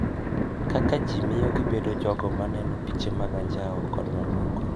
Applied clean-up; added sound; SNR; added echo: none; Thunder; -3 dB; none.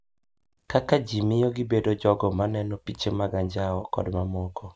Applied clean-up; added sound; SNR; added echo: none; none; none; none.